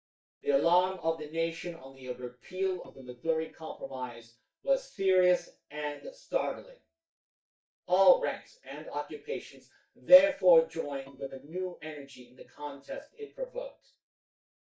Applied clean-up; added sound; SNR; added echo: neural mask model DeepFilterNet 3.